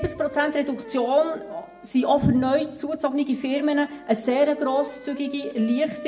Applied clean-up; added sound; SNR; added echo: none; Wind instrument, woodwind instrument; 17 dB; reverberation time 0.6 s.